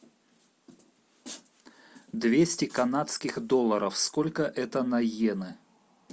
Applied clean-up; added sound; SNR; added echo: none; none; none; none.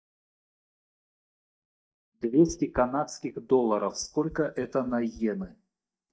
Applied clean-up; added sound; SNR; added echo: neural mask model DeepFilterNet 3.